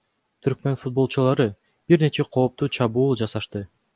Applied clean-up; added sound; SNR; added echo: none; none; none; none.